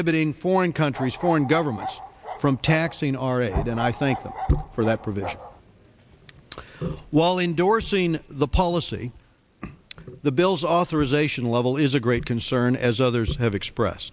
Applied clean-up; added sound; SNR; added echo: none; Bark; 11 dB; none.